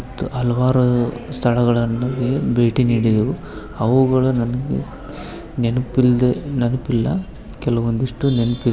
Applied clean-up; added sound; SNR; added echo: none; none; none; none.